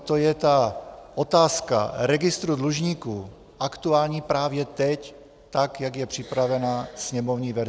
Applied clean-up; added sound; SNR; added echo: none; none; none; none.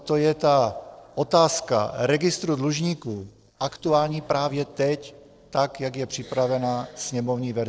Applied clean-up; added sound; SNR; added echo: neural separator model SepFormer DNS4.